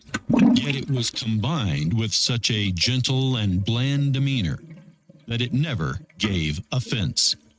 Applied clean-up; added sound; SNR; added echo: neural mask model RNNoise.